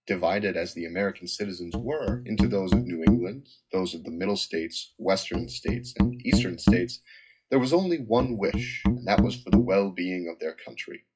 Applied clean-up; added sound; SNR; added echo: classical method WPE with log-MMSE.